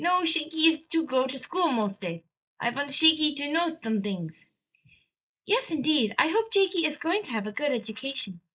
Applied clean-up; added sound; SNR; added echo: neural mask model Resemble Enhance denoiser.